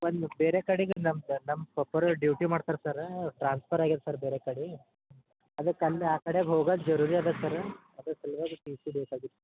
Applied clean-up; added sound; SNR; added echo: none; none; none; none.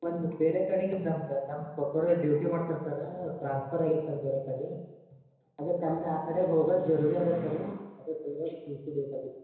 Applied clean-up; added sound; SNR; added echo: none; none; none; reverberation time 1.0 s.